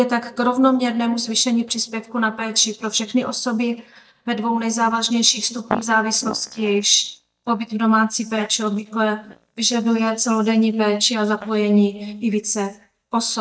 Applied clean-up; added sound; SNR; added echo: neural mask model DeepFilterNet 3.